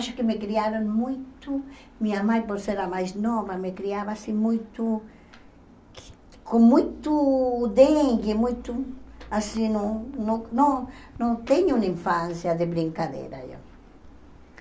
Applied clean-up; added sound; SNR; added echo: none; none; none; none.